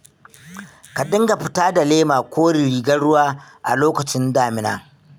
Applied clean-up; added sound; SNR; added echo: none; none; none; none.